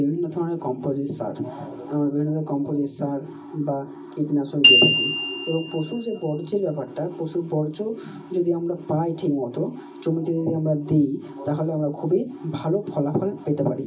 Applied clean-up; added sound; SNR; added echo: none; Glockenspiel; -2 dB; reverberation time 0.4 s.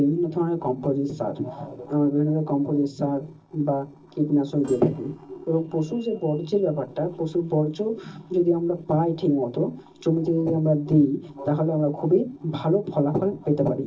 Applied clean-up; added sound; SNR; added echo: neural separator model SepFormer DNS4.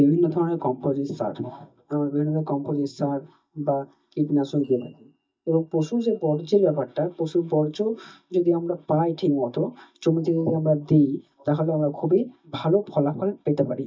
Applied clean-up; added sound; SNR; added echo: neural mask model DeepFilterNet 3.